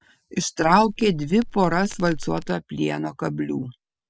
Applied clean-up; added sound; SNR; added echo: none; Crackle; 11 dB; none.